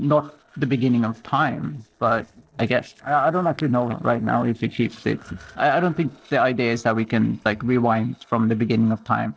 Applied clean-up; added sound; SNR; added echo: neural separator model SepFormer DNS4.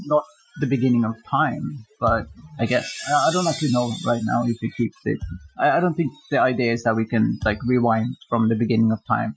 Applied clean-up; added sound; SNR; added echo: classical method Wiener filter.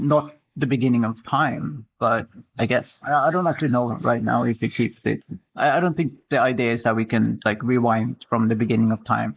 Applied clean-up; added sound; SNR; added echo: neural mask model Resemble Enhance denoiser.